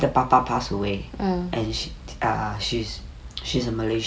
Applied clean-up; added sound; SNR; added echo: none; none; none; none.